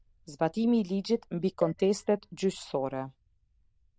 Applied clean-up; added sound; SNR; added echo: neural diffusion model UNIVERSE++.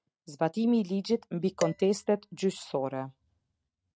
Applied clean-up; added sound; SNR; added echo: neural mask model RNNoise.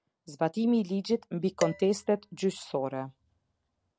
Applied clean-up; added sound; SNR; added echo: none; Dishes, pots, and pans; 11 dB; none.